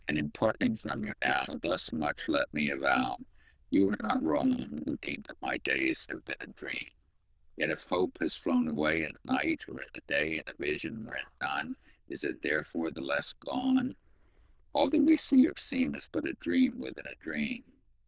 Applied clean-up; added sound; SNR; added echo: neural diffusion model UNIVERSE++.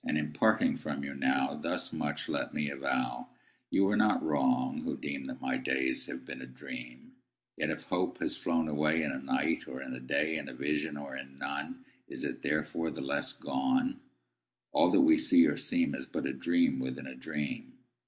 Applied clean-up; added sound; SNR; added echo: none; none; none; none.